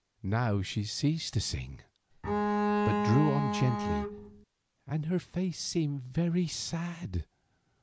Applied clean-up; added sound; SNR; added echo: none; Bowed string instrument; -2 dB; none.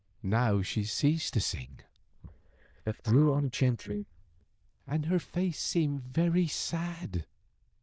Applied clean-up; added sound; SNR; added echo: neural diffusion model UNIVERSE++.